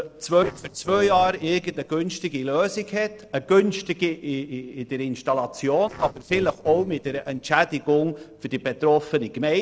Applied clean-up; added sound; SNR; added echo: neural separator model SepFormer DNS4.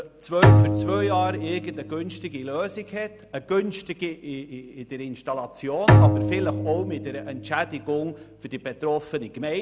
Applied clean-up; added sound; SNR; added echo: none; Bowed string instrument; -5 dB; none.